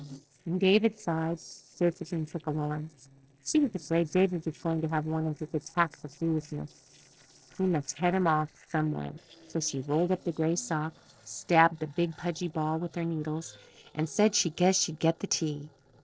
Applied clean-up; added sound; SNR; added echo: neural separator model SepFormer DNS4.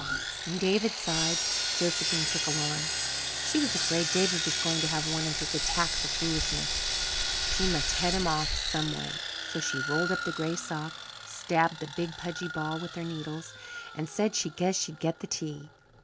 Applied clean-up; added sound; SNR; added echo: none; Sawing; 0 dB; none.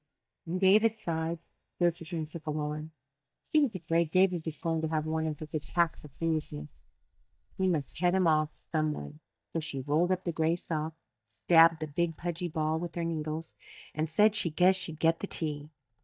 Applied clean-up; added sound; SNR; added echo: neural mask model DeepFilterNet 3.